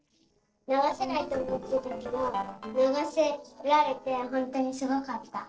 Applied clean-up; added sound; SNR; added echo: neural separator model SepFormer DNS4.